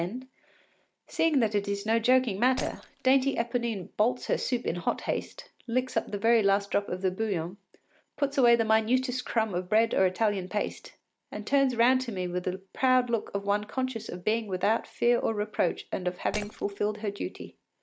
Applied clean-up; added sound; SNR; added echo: none; Shatter; 17 dB; none.